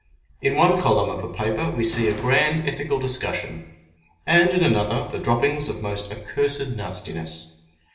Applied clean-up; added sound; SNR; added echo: none; Gunshot, gunfire; 20 dB; reverberation time 0.8 s.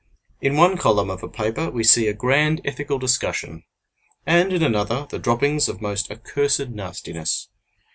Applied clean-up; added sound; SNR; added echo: none; none; none; none.